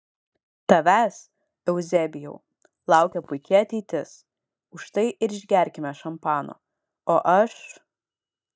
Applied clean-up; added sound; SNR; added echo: neural mask model DeepFilterNet 3.